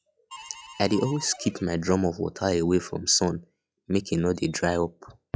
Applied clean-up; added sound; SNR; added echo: classical method log-MMSE.